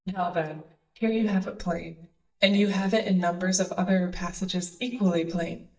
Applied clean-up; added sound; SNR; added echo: neural mask model DeepFilterNet 3.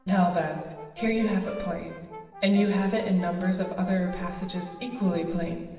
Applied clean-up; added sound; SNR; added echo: none; Brass instrument; 15 dB; reverberation time 1.2 s.